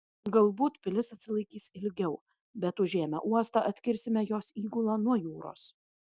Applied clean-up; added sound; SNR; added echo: none; none; none; none.